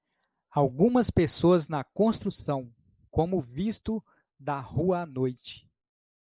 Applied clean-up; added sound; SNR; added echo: neural mask model Resemble Enhance denoiser.